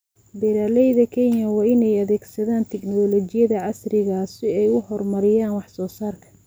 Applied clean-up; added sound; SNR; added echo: none; none; none; none.